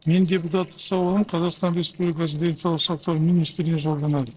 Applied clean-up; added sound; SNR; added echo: neural separator model SepFormer DNS4.